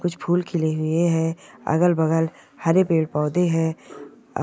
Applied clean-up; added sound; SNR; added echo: none; none; none; none.